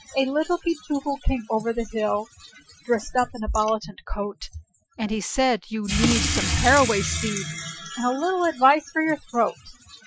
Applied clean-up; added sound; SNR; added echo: classical method Wiener filter.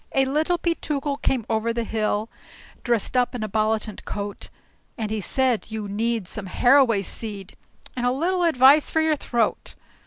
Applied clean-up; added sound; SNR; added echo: none; none; none; none.